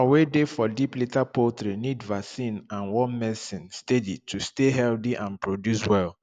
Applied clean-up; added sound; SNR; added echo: none; none; none; none.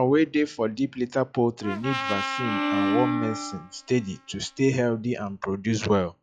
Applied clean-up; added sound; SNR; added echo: classical method log-MMSE.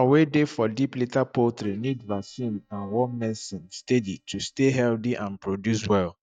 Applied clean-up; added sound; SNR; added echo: neural mask model DeepFilterNet 3.